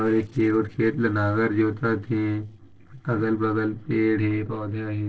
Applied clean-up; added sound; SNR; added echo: neural separator model SepFormer DNS4.